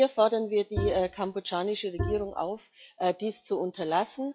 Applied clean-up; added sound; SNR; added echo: classical method log-MMSE.